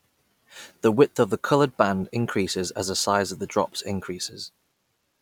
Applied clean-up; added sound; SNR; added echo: none; none; none; none.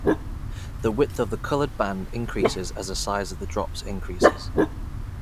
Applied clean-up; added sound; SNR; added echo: none; Dog; -2 dB; none.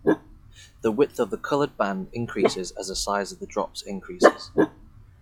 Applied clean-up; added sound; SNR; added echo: classical method log-MMSE.